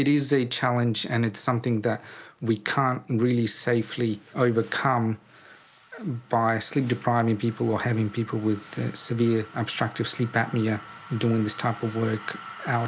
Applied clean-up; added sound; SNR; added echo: none; none; none; none.